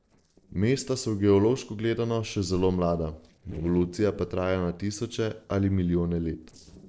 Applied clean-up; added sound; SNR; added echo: neural separator model SepFormer DNS4.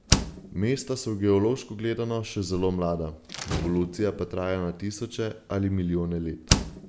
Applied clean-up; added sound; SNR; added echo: none; Slam; 5 dB; none.